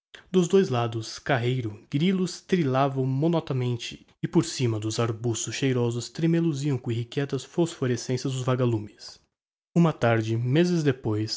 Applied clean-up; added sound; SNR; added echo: none; none; none; none.